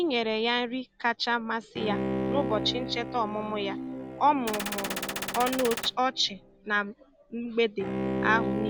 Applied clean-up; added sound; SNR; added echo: none; Bowed string instrument + Gunshot, gunfire; 5 dB; none.